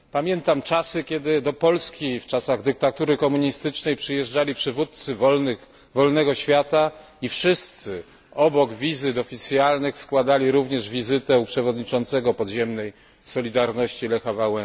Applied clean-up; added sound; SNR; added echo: none; none; none; none.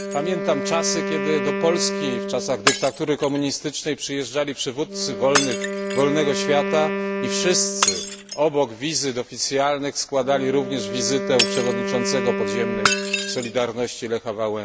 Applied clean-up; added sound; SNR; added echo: none; Wind instrument, woodwind instrument + Shatter; 3 dB; none.